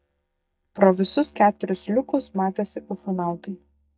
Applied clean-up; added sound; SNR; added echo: neural mask model DeepFilterNet 3.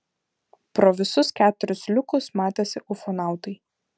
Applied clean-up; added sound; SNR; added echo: none; none; none; none.